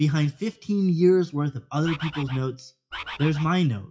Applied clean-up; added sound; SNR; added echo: classical method WPE with log-MMSE.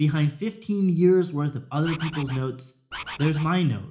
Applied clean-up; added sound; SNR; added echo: none; Bird; 12 dB; reverberation time 0.4 s.